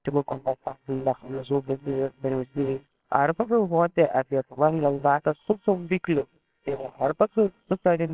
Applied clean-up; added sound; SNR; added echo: neural separator model SepFormer WHAMR!.